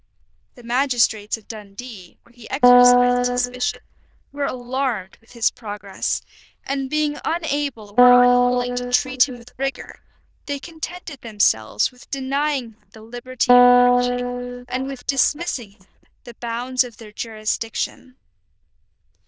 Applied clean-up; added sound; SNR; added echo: neural diffusion model UNIVERSE++.